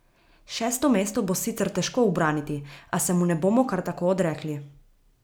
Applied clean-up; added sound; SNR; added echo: none; none; none; none.